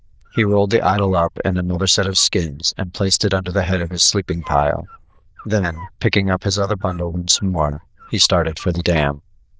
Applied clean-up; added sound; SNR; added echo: neural diffusion model UNIVERSE++.